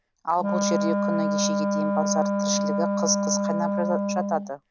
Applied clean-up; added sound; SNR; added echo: none; Wind instrument, woodwind instrument; -4 dB; none.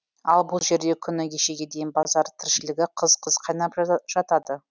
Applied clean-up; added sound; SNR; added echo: none; none; none; none.